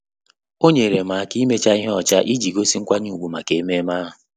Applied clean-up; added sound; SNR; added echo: none; Chink, clink; 19 dB; none.